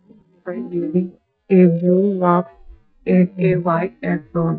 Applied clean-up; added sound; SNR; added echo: neural mask model DeepFilterNet 3.